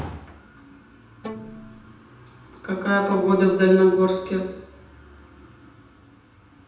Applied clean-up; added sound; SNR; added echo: none; Bowed string instrument; 16 dB; reverberation time 0.9 s.